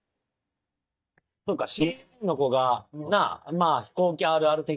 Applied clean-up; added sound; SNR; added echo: neural mask model DeepFilterNet 3.